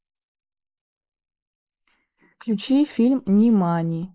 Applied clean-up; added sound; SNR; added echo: neural mask model Resemble Enhance denoiser.